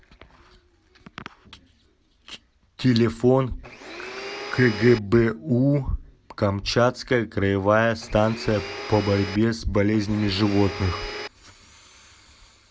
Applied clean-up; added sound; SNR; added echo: none; Domestic sounds, home sounds; 11 dB; none.